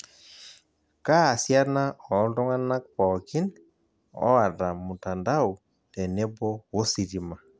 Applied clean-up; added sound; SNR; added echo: none; none; none; none.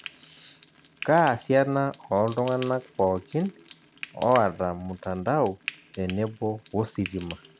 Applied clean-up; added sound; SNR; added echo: none; Frying (food); 18 dB; none.